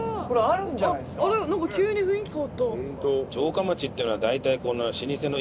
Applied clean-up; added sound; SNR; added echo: none; none; none; none.